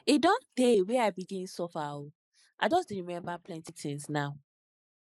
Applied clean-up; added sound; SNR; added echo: neural mask model Resemble Enhance denoiser.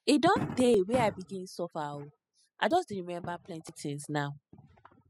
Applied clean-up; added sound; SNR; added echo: classical method spectral subtraction.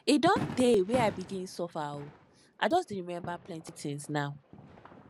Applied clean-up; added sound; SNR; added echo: none; Fireworks; 13 dB; none.